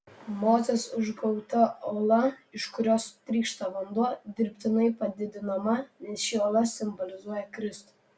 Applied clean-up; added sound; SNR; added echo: none; none; none; none.